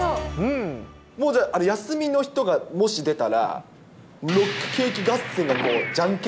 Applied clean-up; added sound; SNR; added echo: none; none; none; none.